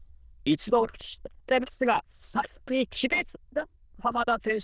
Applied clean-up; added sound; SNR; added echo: neural diffusion model UNIVERSE++.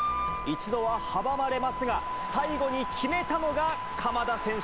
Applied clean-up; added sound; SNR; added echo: none; Harmonica; 4 dB; none.